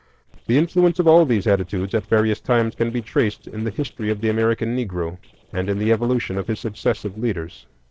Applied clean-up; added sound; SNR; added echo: neural separator model SepFormer DNS4.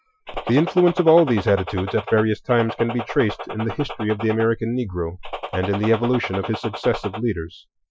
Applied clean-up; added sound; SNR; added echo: classical method Wiener filter.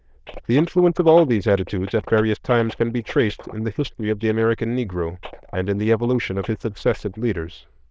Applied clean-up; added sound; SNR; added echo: neural diffusion model UNIVERSE++.